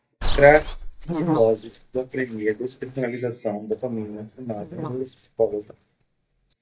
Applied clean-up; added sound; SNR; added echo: neural mask model DeepFilterNet 3.